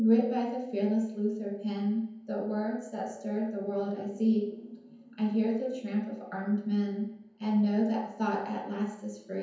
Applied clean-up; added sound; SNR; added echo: none; none; none; reverberation time 0.9 s.